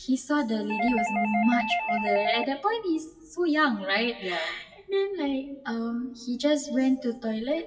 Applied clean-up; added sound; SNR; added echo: classical method WPE with log-MMSE.